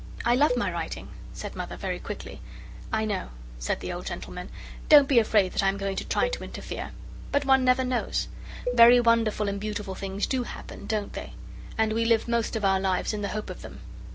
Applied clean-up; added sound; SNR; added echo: none; Cowbell; 12 dB; none.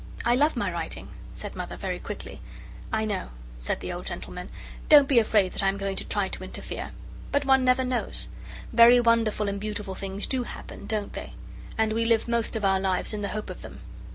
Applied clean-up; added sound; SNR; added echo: none; none; none; none.